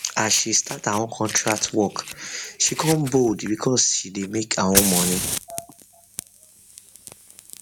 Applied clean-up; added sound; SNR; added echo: none; Fire; 7 dB; none.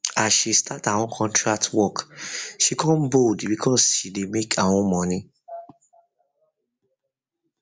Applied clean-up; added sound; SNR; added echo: none; none; none; none.